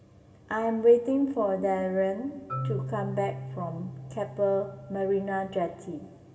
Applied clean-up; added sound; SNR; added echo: none; Marimba, xylophone; 12 dB; reverberation time 1.7 s.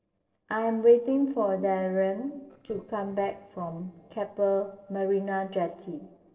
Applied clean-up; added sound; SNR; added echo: neural separator model SepFormer DNS4.